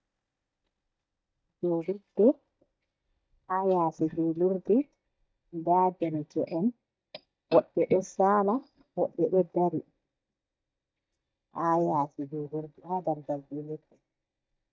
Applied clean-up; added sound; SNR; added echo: neural mask model DeepFilterNet 3.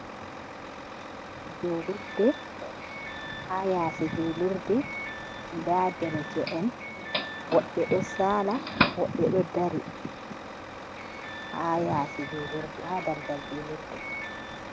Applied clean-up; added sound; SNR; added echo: none; Doorbell + Truck; 6 dB; none.